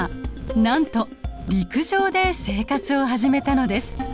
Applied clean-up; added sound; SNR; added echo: none; none; none; none.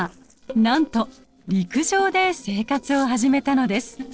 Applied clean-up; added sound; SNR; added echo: neural separator model SepFormer DNS4.